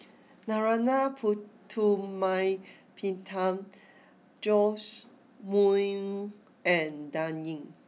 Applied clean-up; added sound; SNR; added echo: none; none; none; none.